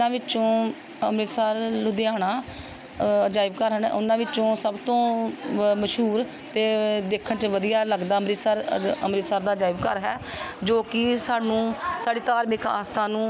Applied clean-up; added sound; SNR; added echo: none; none; none; none.